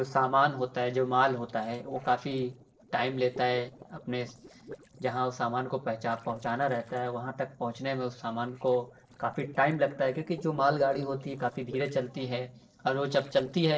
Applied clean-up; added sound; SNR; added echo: neural separator model SepFormer DNS4.